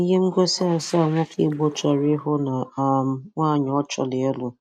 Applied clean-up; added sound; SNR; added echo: neural mask model RNNoise.